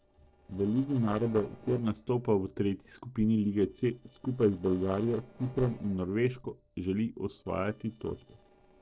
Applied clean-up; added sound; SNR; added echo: neural separator model SepFormer DNS4.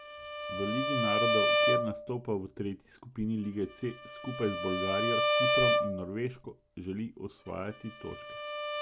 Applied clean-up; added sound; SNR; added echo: none; Bowed string instrument; -4 dB; none.